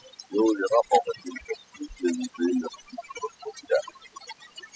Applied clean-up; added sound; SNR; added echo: classical method spectral subtraction.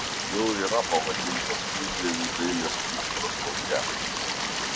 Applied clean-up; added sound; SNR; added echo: none; Stream; -2 dB; none.